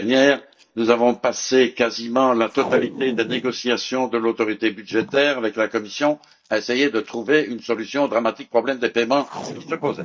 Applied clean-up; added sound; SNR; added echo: neural mask model DeepFilterNet 3.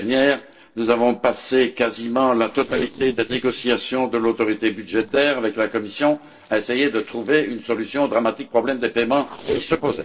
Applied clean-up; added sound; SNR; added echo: neural separator model SepFormer DNS4.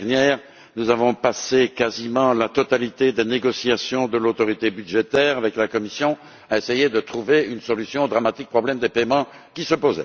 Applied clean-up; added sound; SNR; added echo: none; none; none; none.